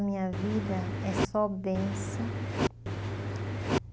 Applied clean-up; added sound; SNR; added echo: none; Engine; -1 dB; none.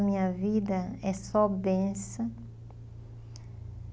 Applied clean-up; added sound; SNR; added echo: none; none; none; none.